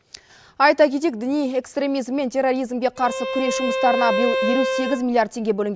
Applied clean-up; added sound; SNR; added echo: none; Bowed string instrument; 3 dB; none.